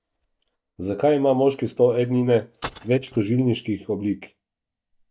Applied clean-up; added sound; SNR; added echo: neural mask model DeepFilterNet 3.